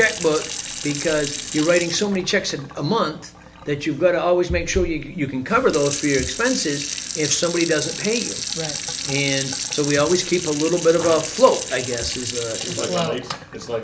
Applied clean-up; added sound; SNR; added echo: none; Sink (filling or washing) / Water tap, faucet; 9 dB; none.